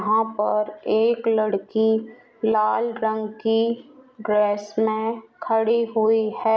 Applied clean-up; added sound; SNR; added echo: none; none; none; none.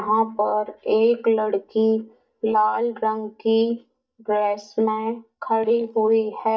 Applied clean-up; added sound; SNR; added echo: neural mask model DeepFilterNet 3.